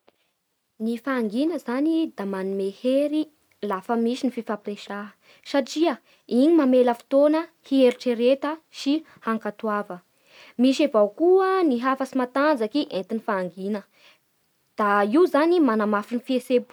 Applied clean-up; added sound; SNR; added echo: none; none; none; none.